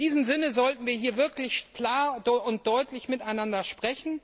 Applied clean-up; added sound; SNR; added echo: none; none; none; none.